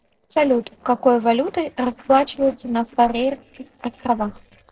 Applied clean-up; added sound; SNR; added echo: neural separator model SepFormer DNS4.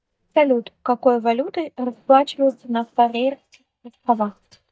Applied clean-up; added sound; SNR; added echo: neural mask model DeepFilterNet 3.